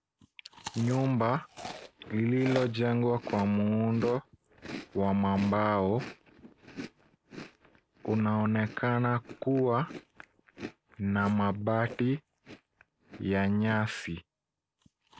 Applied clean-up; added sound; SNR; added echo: none; Chewing, mastication; 16 dB; none.